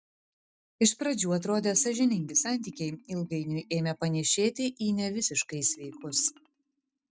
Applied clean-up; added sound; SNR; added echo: neural mask model DeepFilterNet 3.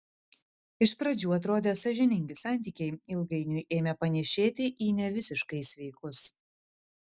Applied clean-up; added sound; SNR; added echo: none; none; none; none.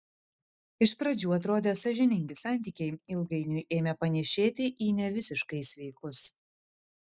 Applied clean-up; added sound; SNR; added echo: neural mask model Resemble Enhance denoiser.